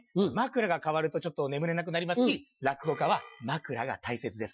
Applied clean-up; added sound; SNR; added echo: classical method Wiener filter.